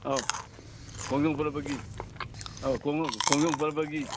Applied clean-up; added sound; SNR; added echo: none; Chewing, mastication; 5 dB; none.